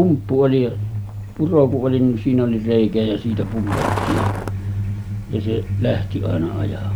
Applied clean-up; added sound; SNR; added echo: none; Truck; 6 dB; none.